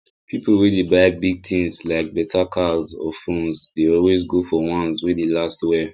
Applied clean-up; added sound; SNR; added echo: none; none; none; none.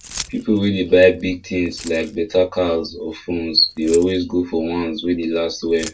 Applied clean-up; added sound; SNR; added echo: none; Keys jangling; 20 dB; reverberation time 0.1 s.